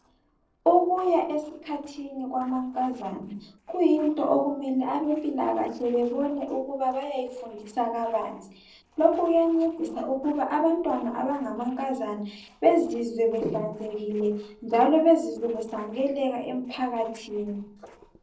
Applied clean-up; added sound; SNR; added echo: neural separator model SepFormer DNS4.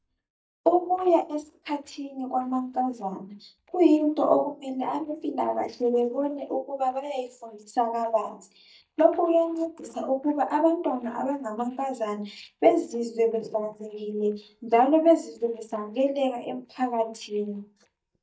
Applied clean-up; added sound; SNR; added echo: neural mask model DeepFilterNet 3.